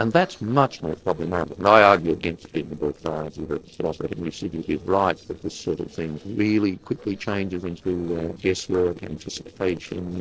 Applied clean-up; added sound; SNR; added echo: neural separator model SepFormer DNS4.